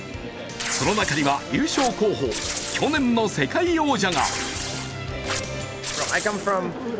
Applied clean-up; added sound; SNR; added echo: none; Tearing; 8 dB; none.